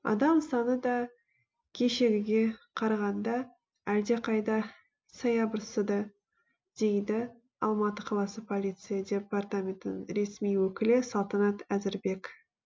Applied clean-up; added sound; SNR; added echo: none; none; none; none.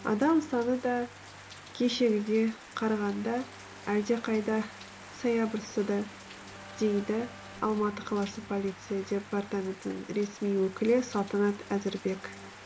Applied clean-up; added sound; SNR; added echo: none; Rain + Keyboard (musical); 16 dB; none.